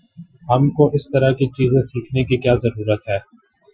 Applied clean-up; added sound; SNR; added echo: classical method Wiener filter.